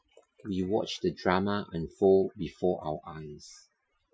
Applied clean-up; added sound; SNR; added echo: classical method Wiener filter.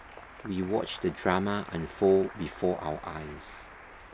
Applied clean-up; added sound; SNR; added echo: none; Applause; 17 dB; none.